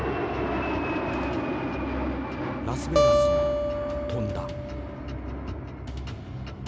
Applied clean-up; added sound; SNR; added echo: none; Acoustic guitar; -3 dB; none.